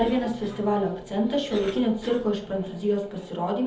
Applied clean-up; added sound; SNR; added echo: none; Cough; 17 dB; reverberation time 0.7 s.